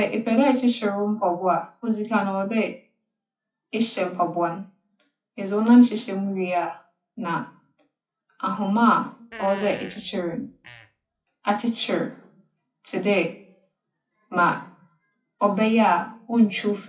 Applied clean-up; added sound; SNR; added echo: classical method WPE with log-MMSE.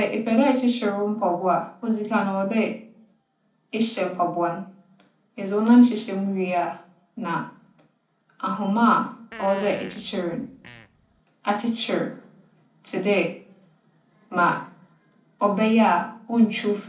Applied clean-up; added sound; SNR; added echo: none; Fart; 18 dB; reverberation time 0.4 s.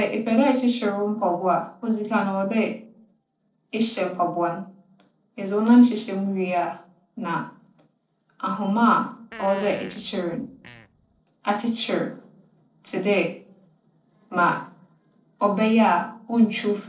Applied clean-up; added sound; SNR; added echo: neural separator model SepFormer DNS4.